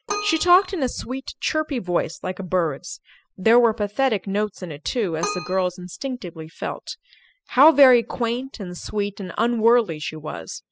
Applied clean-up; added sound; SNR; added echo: classical method spectral subtraction.